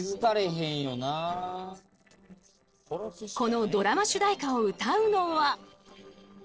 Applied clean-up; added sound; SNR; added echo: neural separator model SepFormer DNS4.